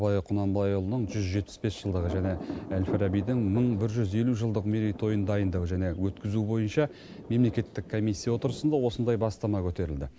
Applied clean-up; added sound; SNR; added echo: none; Thunder; 15 dB; none.